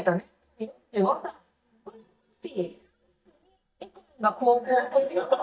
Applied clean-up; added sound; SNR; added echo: neural mask model DeepFilterNet 3.